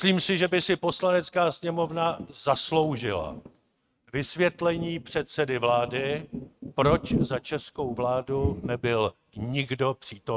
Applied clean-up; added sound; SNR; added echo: neural mask model RNNoise.